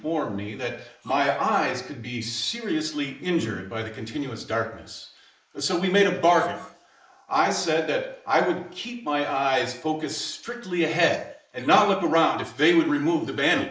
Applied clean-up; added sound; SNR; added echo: neural mask model Resemble Enhance denoiser.